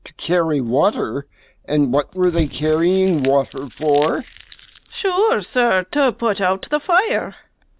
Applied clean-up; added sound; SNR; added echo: none; Crumpling, crinkling / Crushing; 16 dB; none.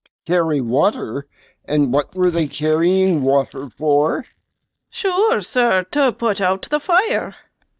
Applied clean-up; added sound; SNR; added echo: neural mask model DeepFilterNet 3.